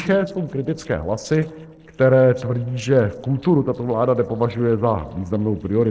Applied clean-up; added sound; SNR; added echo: neural separator model SepFormer DNS4.